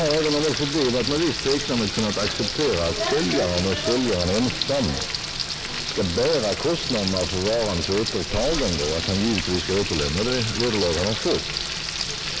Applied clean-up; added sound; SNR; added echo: none; Frying (food); 4 dB; none.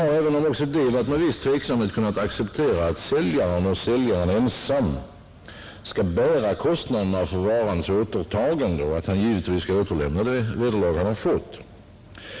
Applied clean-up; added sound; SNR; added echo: none; none; none; none.